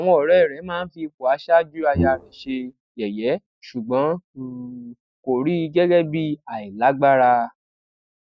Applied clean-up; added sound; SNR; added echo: neural mask model DeepFilterNet 3.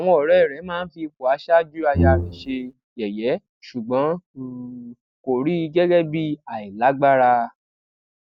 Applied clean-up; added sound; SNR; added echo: none; Brass instrument; 0 dB; none.